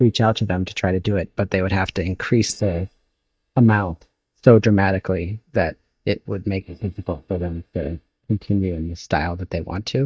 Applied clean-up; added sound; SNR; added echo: neural mask model DeepFilterNet 3.